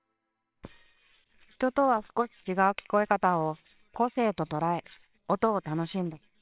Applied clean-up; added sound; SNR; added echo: neural separator model SepFormer WHAMR!.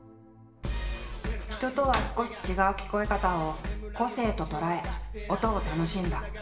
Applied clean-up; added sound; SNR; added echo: none; Slam; 12 dB; reverberation time 0.8 s.